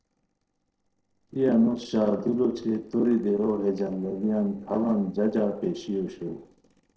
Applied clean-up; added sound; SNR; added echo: neural separator model SepFormer DNS4.